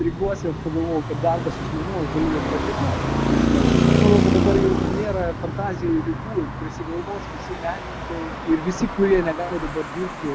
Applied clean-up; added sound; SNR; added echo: none; Traffic noise, roadway noise; -1 dB; none.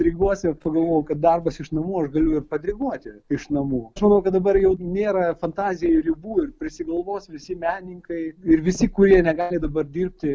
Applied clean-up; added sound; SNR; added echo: none; none; none; none.